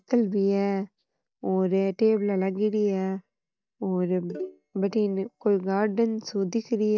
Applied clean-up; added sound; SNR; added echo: neural mask model DeepFilterNet 3.